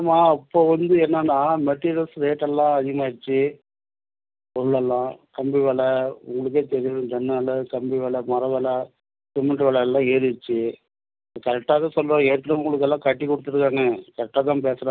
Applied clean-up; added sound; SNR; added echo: none; none; none; none.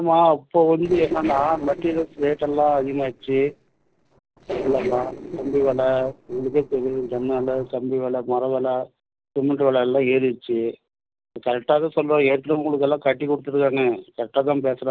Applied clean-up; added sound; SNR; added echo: neural separator model SepFormer DNS4.